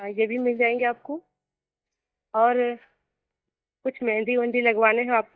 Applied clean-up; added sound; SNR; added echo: neural mask model DeepFilterNet 3.